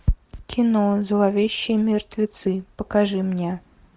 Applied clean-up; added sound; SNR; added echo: none; none; none; none.